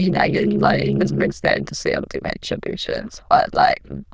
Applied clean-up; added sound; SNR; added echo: neural diffusion model UNIVERSE++.